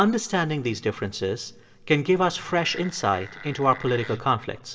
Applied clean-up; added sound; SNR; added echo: none; Wood; 17 dB; reverberation time 0.3 s.